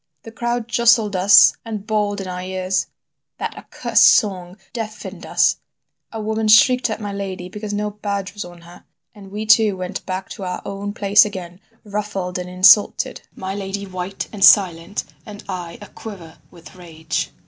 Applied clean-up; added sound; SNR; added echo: none; none; none; none.